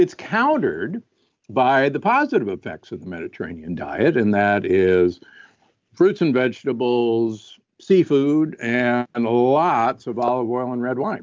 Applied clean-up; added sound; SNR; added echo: none; none; none; none.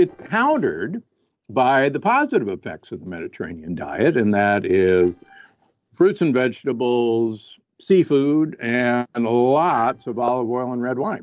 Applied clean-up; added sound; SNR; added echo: neural separator model SepFormer DNS4.